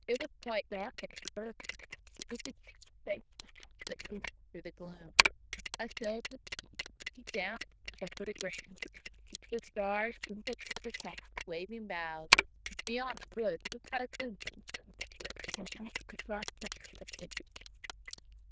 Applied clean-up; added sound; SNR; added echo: neural diffusion model UNIVERSE++.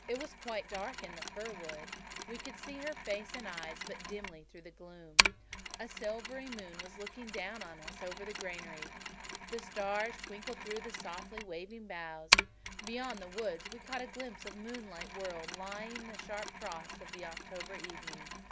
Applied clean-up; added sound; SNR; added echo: none; Mechanisms; -4 dB; none.